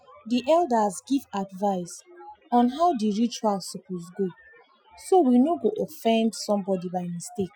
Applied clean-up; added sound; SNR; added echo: classical method Wiener filter.